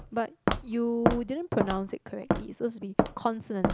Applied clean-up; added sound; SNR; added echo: none; Walk, footsteps; -1 dB; none.